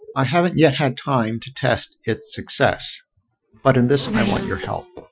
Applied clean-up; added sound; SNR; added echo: classical method Wiener filter.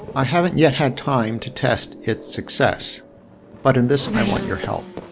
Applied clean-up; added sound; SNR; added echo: none; Race car, auto racing / Accelerating, revving, vroom; 11 dB; none.